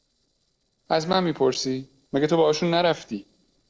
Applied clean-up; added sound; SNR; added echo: neural separator model SepFormer DNS4.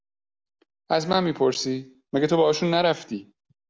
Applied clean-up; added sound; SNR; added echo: none; none; none; none.